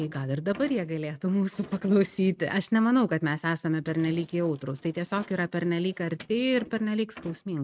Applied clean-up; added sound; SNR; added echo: neural mask model RNNoise.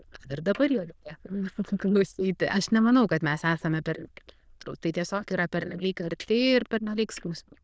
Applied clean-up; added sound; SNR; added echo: neural diffusion model UNIVERSE++.